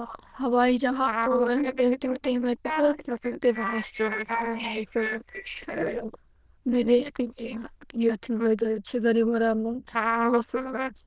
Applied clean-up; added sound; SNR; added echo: neural diffusion model UNIVERSE++.